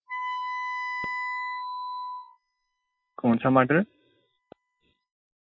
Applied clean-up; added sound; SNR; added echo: classical method Wiener filter.